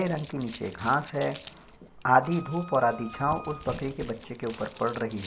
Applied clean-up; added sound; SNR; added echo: none; Wind instrument, woodwind instrument + Crumpling, crinkling; 13 dB; none.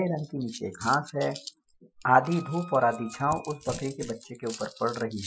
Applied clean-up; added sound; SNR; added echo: classical method Wiener filter.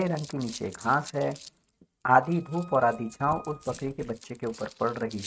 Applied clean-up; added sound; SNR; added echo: neural mask model RNNoise.